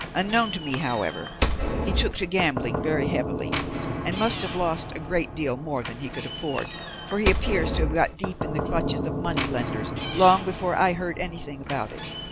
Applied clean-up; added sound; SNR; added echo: none; Knock / Slam; 3 dB; none.